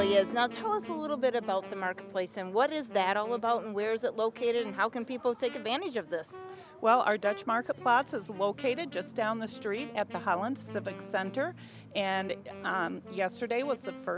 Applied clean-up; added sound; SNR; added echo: none; Guitar + Wind instrument, woodwind instrument; 15 dB; none.